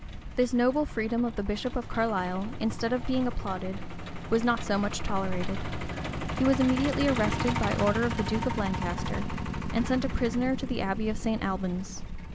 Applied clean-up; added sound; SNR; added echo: none; Truck; 6 dB; none.